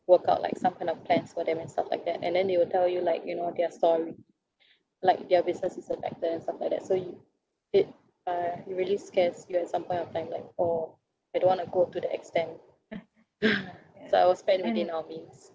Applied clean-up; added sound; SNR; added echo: none; none; none; none.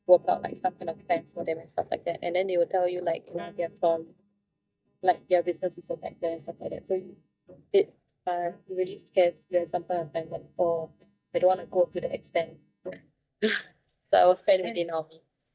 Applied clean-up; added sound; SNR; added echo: neural mask model DeepFilterNet 3.